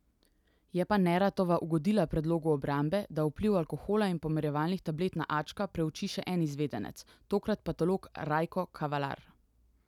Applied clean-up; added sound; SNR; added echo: none; none; none; none.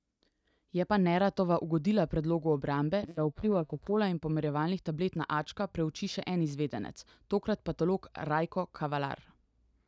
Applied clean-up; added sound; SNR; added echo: neural mask model DeepFilterNet 3.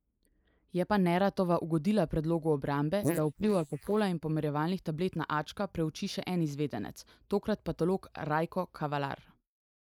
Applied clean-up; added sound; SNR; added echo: neural mask model Resemble Enhance denoiser.